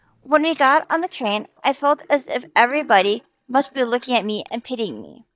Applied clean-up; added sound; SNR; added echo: neural mask model DeepFilterNet 3.